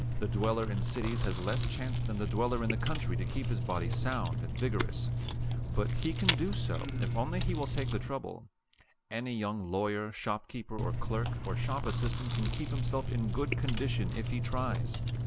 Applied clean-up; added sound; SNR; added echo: none; Chewing, mastication; -3 dB; none.